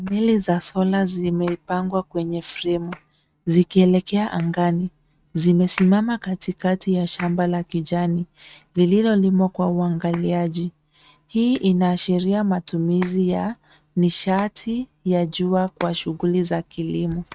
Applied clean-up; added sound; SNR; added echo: neural mask model RNNoise.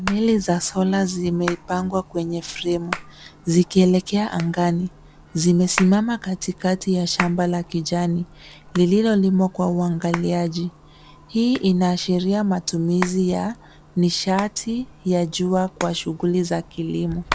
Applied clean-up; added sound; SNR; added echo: none; Clock + Hands; 15 dB; none.